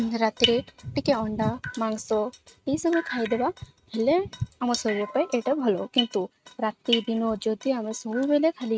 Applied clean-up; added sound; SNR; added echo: neural mask model RNNoise.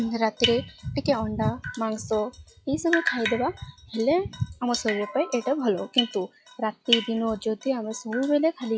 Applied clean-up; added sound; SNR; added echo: classical method log-MMSE.